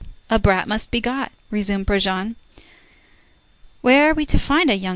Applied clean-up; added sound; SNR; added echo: none; none; none; none.